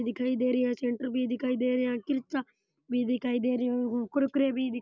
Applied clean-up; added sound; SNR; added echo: none; none; none; none.